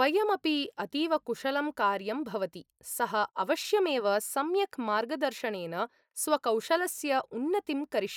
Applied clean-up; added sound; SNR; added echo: neural mask model Resemble Enhance denoiser.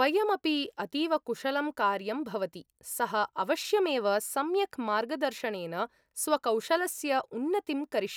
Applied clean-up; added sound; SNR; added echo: none; none; none; none.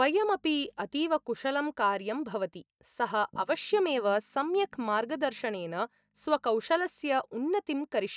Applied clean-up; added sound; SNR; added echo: neural mask model DeepFilterNet 3.